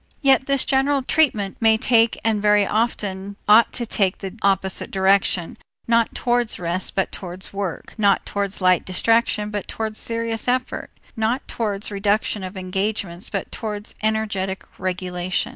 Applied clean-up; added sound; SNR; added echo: none; none; none; none.